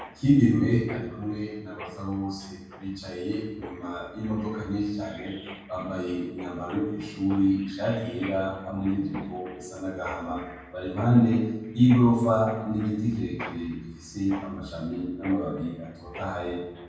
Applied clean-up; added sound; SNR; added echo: none; Mechanisms; 20 dB; reverberation time 1.2 s.